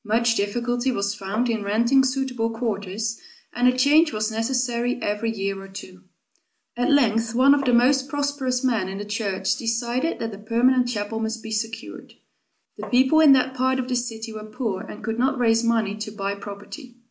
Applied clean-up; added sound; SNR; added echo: none; Tap; 15 dB; none.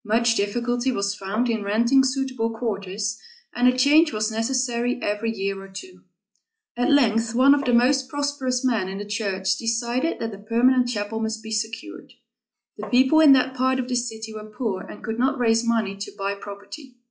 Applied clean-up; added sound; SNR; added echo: classical method log-MMSE.